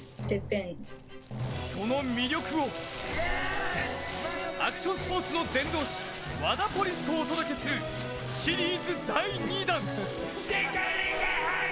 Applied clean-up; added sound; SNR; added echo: none; Crumpling, crinkling; 12 dB; none.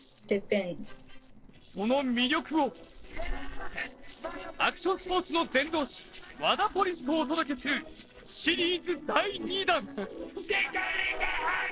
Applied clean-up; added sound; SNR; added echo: neural separator model SepFormer DNS4.